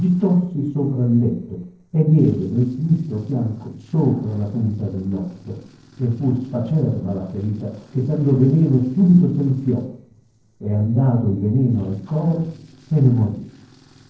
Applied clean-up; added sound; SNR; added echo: neural separator model SepFormer DNS4.